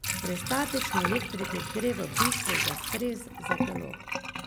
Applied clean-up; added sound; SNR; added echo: none; Sink (filling or washing) / Water; -2 dB; none.